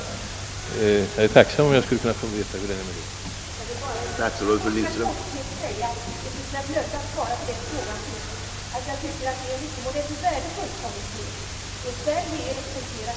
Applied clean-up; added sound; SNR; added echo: none; Screech; 20 dB; none.